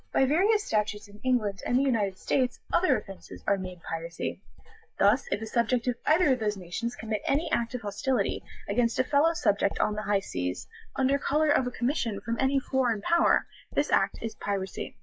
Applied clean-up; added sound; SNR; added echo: classical method log-MMSE.